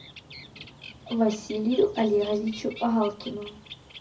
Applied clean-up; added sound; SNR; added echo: none; Bird; 17 dB; reverberation time 0.4 s.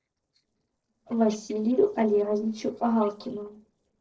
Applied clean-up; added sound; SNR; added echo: neural separator model SepFormer DNS4.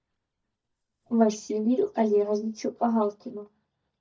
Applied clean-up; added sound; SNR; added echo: neural mask model DeepFilterNet 3.